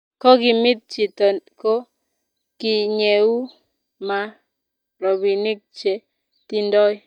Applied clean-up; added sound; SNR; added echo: neural mask model DeepFilterNet 3.